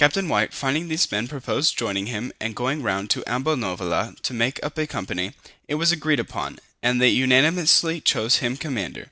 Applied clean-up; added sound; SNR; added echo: none; none; none; none.